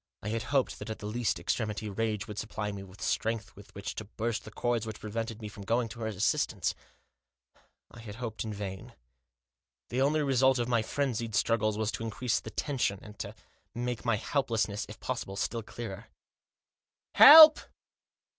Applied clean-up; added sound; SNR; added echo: none; none; none; none.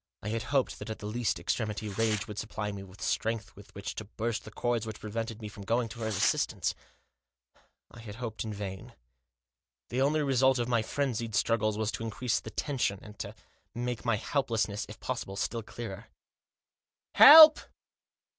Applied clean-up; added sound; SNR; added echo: none; Tearing; 12 dB; none.